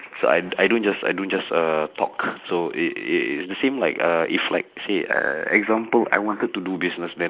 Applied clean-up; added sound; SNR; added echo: neural mask model Resemble Enhance denoiser.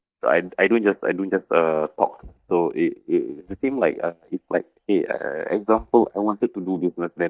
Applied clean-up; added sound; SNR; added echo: neural mask model DeepFilterNet 3.